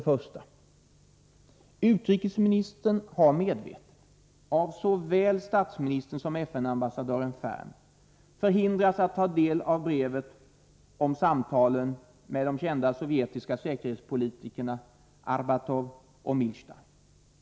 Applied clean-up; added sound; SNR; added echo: none; none; none; none.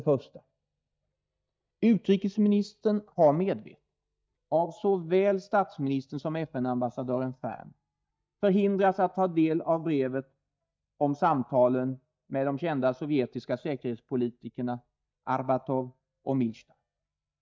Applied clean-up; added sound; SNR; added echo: neural mask model DeepFilterNet 3.